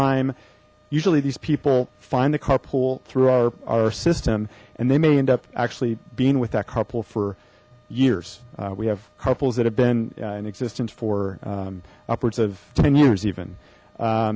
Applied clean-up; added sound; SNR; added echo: none; none; none; none.